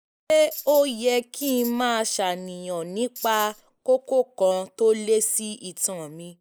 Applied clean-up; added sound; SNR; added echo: neural mask model Resemble Enhance denoiser.